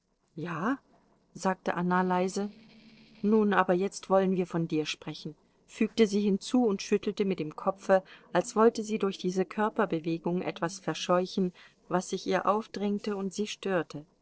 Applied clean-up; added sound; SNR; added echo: neural separator model SepFormer DNS4.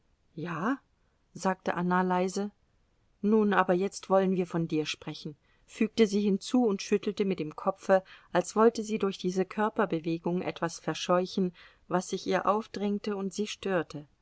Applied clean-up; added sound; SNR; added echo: none; none; none; none.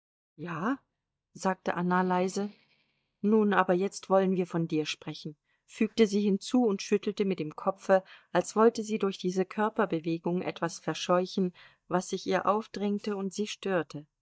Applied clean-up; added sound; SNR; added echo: neural mask model DeepFilterNet 3.